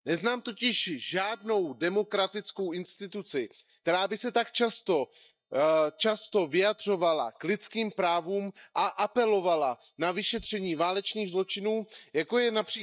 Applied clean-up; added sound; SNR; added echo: neural mask model DeepFilterNet 3.